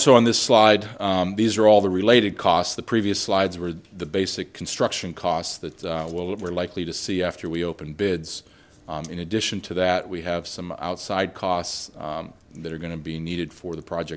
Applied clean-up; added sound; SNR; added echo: none; none; none; none.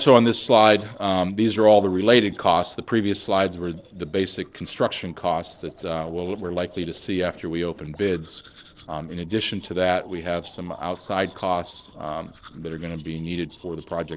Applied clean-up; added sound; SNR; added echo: neural separator model SepFormer DNS4.